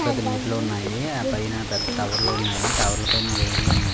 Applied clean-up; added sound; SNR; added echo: none; Bird vocalization, bird call, bird song; -3 dB; none.